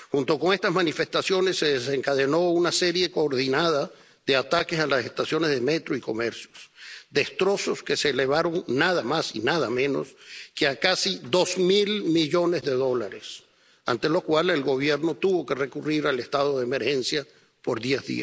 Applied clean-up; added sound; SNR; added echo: none; none; none; none.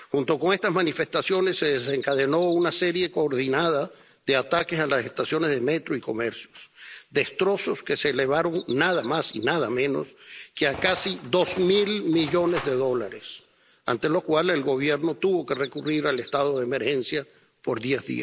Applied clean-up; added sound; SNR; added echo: none; Bird vocalization, bird call, bird song + Engine; 14 dB; none.